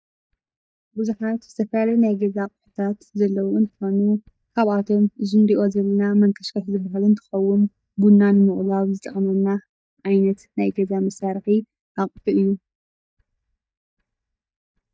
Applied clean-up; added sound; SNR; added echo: neural mask model DeepFilterNet 3.